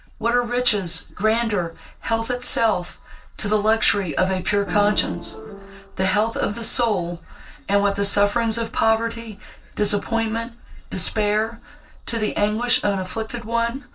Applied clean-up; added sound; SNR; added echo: neural separator model SepFormer DNS4.